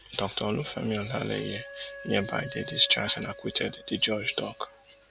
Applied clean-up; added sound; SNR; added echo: none; Wind instrument, woodwind instrument; 17 dB; none.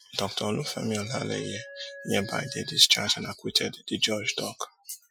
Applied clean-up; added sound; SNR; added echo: classical method Wiener filter.